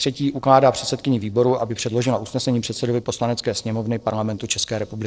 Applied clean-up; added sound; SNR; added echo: neural separator model SepFormer DNS4.